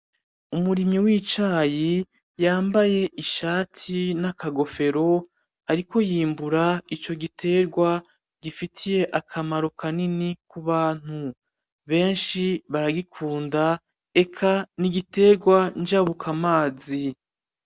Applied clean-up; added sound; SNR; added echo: none; none; none; none.